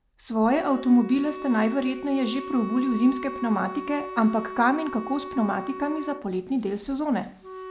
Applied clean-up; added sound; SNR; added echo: none; Wind instrument, woodwind instrument; 12 dB; none.